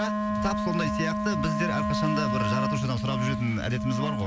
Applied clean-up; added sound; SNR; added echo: none; Wind instrument, woodwind instrument; -1 dB; none.